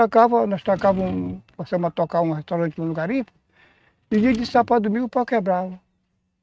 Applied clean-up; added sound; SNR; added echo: neural mask model RNNoise.